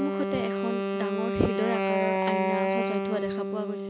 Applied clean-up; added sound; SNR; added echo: none; Wind instrument, woodwind instrument; -4 dB; none.